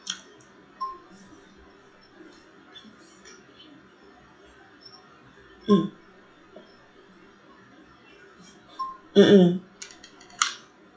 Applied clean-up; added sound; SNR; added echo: classical method WPE with log-MMSE.